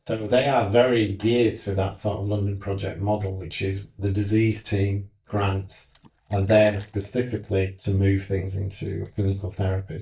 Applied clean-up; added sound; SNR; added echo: neural mask model DeepFilterNet 3.